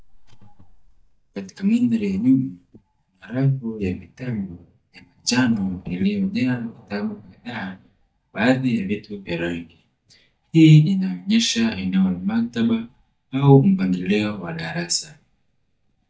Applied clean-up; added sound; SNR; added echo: neural mask model DeepFilterNet 3.